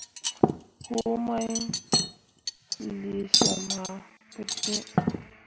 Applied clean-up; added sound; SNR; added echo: none; Cutlery, silverware; -5 dB; none.